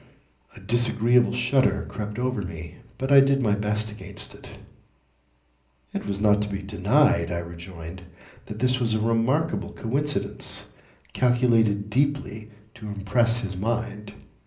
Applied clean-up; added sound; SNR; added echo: none; none; none; reverberation time 0.5 s.